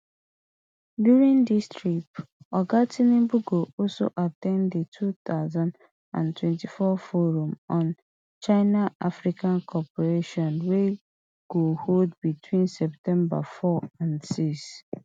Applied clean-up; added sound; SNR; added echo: none; none; none; none.